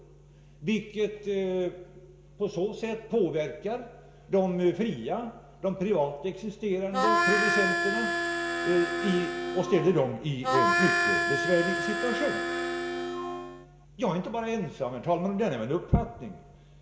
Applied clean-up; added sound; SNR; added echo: none; Harmonica; -2 dB; reverberation time 0.6 s.